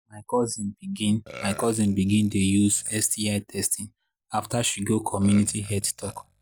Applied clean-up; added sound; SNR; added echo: neural mask model DeepFilterNet 3.